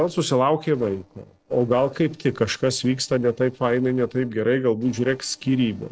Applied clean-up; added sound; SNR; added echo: neural separator model SepFormer DNS4.